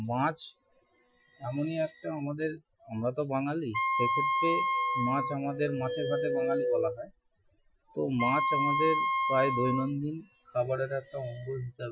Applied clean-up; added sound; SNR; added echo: classical method Wiener filter.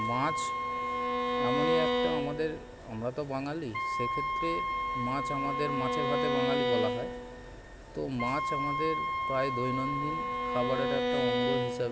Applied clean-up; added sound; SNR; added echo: none; Wind instrument, woodwind instrument + Bowed string instrument; -3 dB; none.